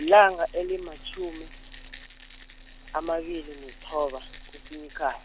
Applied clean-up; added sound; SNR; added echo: none; Rattle; 18 dB; none.